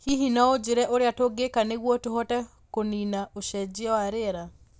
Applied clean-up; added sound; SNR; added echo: none; none; none; none.